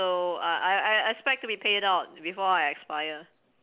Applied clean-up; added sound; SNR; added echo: none; none; none; none.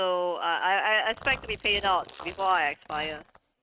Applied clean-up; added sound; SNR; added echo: neural mask model RNNoise.